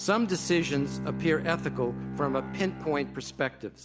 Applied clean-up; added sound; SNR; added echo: none; Bowed string instrument; 8 dB; none.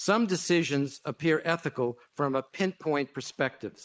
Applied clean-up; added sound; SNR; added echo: neural mask model Resemble Enhance denoiser.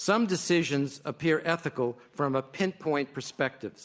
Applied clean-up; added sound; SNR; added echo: none; none; none; none.